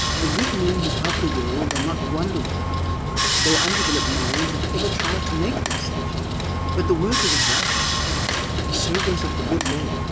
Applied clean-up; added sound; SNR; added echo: none; Sawing; -5 dB; none.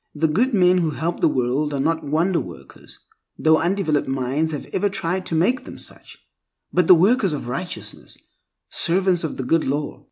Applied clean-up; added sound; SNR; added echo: none; none; none; none.